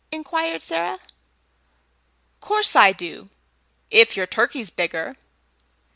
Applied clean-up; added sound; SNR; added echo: none; none; none; none.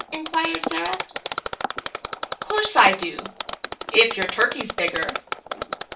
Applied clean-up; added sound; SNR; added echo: none; Mechanisms; 6 dB; reverberation time 0.2 s.